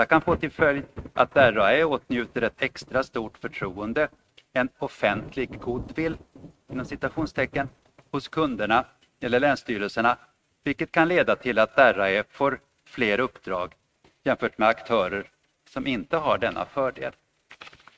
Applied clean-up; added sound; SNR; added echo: neural mask model RNNoise.